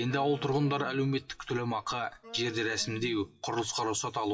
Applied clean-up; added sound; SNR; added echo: classical method WPE with log-MMSE.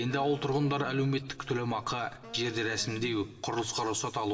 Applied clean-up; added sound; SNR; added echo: none; Wind instrument, woodwind instrument; 19 dB; reverberation time 2.3 s.